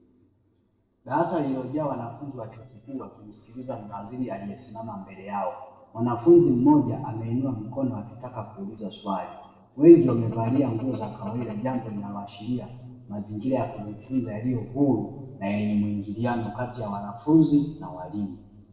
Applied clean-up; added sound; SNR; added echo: neural separator model SepFormer DNS4.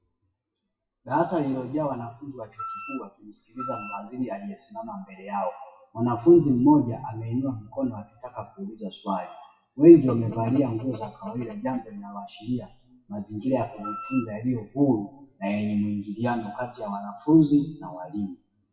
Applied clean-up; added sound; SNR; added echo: classical method WPE with log-MMSE.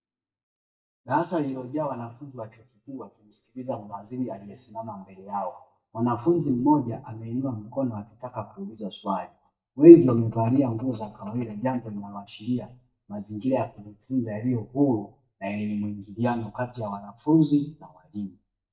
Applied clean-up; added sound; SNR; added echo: neural mask model DeepFilterNet 3.